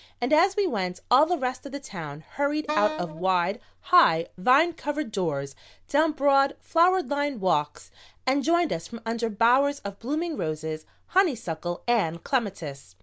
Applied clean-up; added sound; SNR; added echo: none; Wind instrument, woodwind instrument; 9 dB; none.